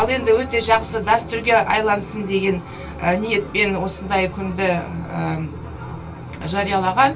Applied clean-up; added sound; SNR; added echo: none; none; none; reverberation time 0.1 s.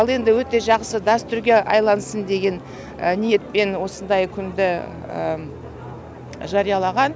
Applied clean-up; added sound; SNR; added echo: none; none; none; none.